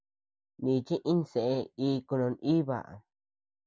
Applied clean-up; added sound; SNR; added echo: none; none; none; none.